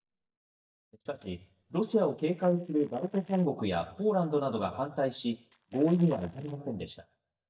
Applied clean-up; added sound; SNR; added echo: neural mask model DeepFilterNet 3.